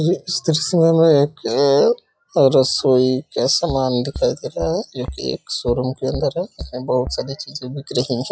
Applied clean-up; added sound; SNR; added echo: classical method log-MMSE.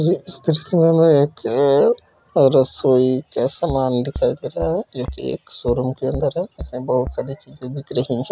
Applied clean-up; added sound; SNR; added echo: none; Bass drum; 15 dB; none.